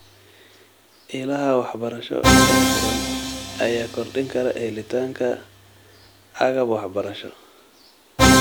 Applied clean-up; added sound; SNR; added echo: none; Musical instrument; -3 dB; none.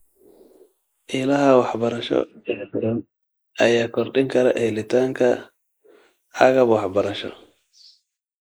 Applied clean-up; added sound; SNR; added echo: neural mask model Resemble Enhance denoiser.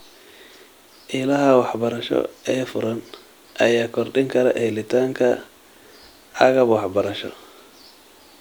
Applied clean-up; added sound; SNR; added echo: none; none; none; none.